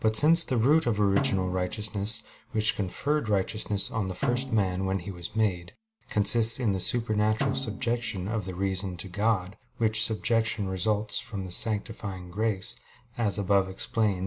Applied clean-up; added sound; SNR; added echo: none; Snare drum; 12 dB; none.